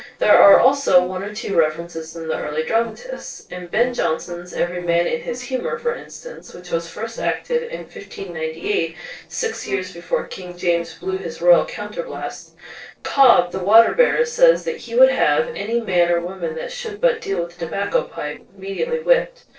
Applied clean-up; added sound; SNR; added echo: neural separator model SepFormer DNS4.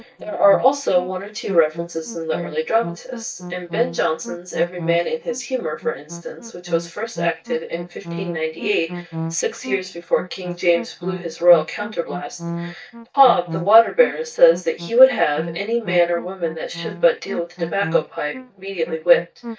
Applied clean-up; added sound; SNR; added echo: neural mask model DeepFilterNet 3.